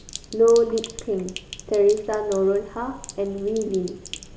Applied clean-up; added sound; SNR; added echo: none; Sink (filling or washing); 17 dB; none.